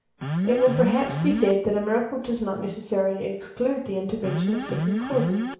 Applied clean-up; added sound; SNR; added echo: none; Alarm; 1 dB; reverberation time 0.6 s.